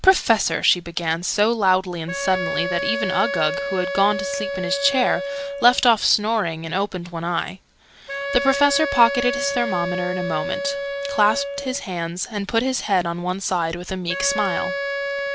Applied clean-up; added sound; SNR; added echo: none; Wind instrument, woodwind instrument; 6 dB; none.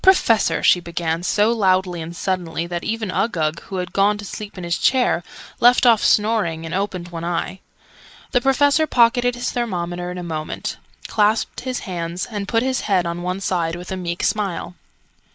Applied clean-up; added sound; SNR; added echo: neural mask model Resemble Enhance denoiser.